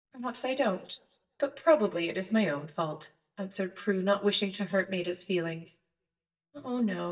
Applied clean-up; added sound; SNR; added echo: neural mask model DeepFilterNet 3.